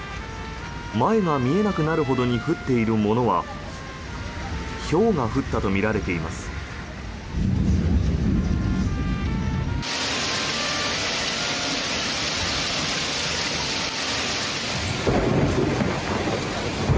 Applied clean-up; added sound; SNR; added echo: none; Trumpet; 17 dB; none.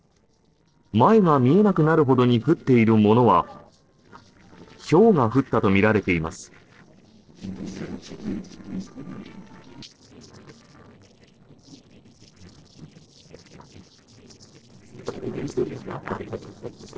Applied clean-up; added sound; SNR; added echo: neural separator model SepFormer DNS4.